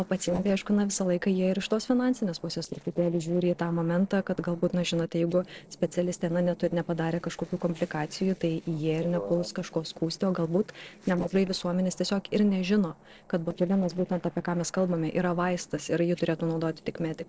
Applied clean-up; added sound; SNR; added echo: neural separator model SepFormer DNS4.